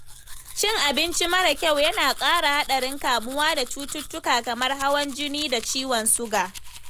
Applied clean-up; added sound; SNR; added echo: none; Domestic sounds, home sounds; 12 dB; none.